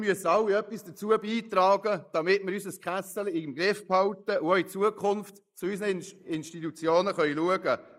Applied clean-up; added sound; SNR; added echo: neural mask model Resemble Enhance denoiser.